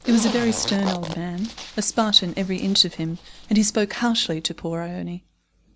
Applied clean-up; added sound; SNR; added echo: none; Zipper (clothing); 12 dB; none.